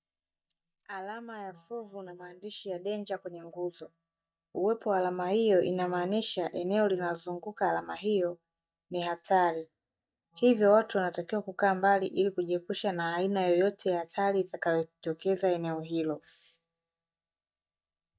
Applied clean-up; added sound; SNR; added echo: neural mask model DeepFilterNet 3.